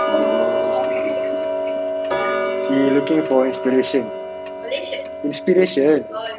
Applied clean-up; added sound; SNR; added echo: none; Tick-tock; 2 dB; none.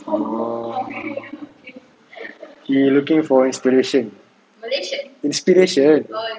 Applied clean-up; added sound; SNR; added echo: none; none; none; none.